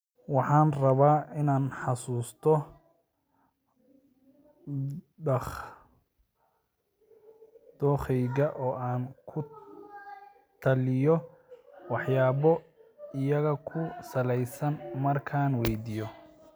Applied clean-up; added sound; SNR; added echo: none; none; none; none.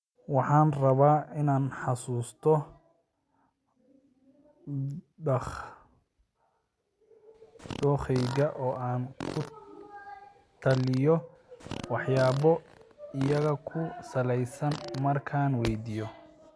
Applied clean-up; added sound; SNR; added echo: none; Fart; 14 dB; none.